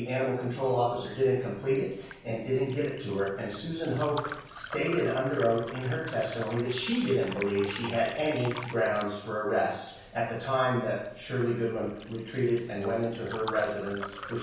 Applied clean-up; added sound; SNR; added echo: none; Liquid; 15 dB; reverberation time 0.7 s.